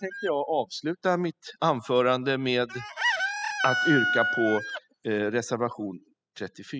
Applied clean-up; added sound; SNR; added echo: classical method spectral subtraction.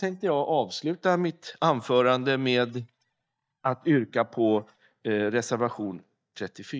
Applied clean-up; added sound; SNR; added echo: neural mask model DeepFilterNet 3.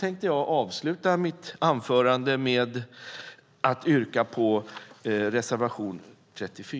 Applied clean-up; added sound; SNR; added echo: none; none; none; none.